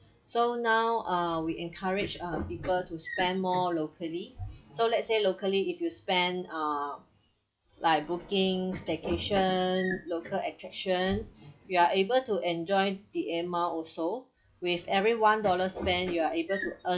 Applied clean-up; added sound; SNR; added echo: classical method log-MMSE.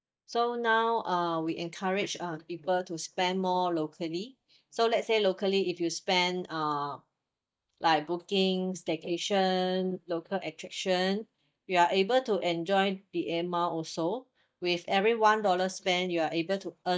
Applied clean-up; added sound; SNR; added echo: neural mask model DeepFilterNet 3.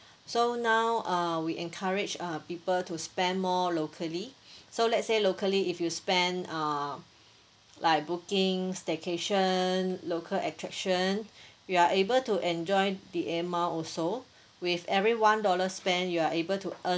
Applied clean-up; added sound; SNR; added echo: none; none; none; none.